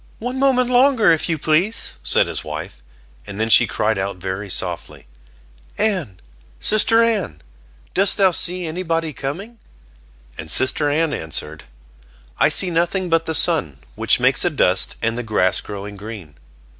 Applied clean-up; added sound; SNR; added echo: none; none; none; none.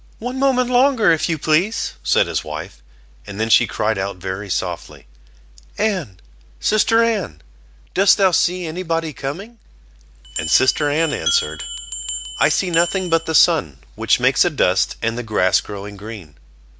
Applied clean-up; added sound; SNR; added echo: none; Bell + Glass; 7 dB; none.